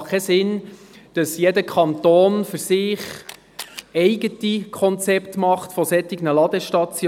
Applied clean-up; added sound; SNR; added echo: none; Camera; 20 dB; none.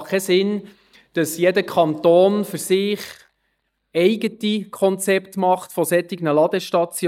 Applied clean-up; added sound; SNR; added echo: neural mask model DeepFilterNet 3.